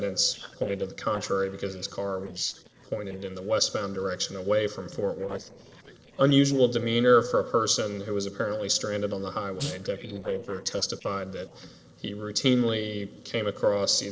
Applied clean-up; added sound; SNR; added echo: neural separator model SepFormer DNS4.